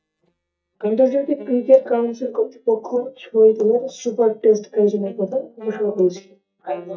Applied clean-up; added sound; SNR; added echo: neural mask model DeepFilterNet 3.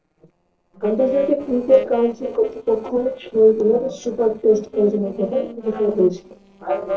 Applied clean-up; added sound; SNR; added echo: neural separator model SepFormer DNS4.